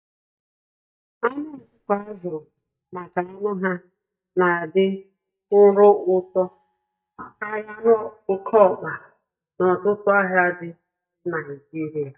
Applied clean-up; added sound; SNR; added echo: neural mask model DeepFilterNet 3.